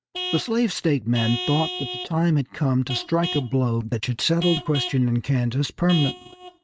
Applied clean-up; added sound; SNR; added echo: neural mask model RNNoise.